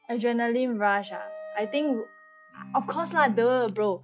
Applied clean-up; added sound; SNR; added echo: classical method log-MMSE.